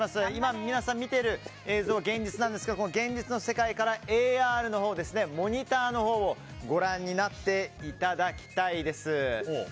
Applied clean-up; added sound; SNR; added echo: none; none; none; none.